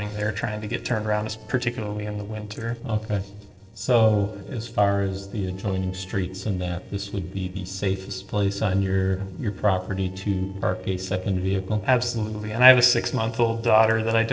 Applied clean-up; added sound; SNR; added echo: neural separator model SepFormer DNS4.